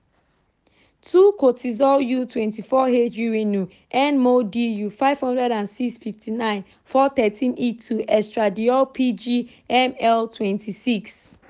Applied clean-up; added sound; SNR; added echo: none; none; none; none.